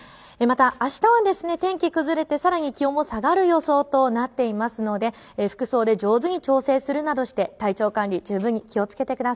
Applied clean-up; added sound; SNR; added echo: none; none; none; none.